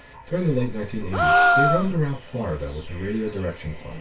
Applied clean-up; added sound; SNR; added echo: none; Gasp; -3 dB; reverberation time 0.2 s.